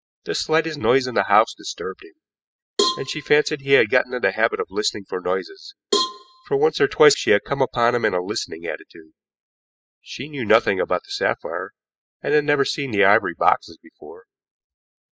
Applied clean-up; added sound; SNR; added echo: classical method spectral subtraction.